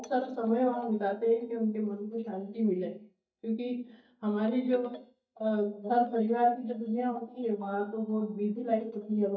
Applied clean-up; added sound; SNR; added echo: neural mask model DeepFilterNet 3.